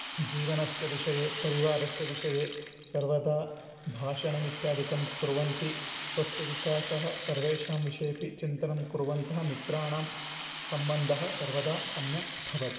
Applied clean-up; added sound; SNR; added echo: none; Rattle (instrument); 3 dB; reverberation time 2.1 s.